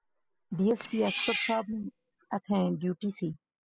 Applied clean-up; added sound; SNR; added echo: classical method spectral subtraction.